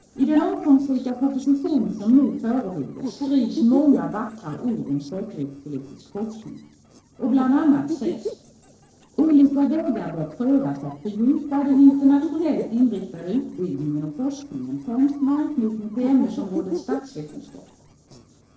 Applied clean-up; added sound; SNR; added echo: neural separator model SepFormer DNS4.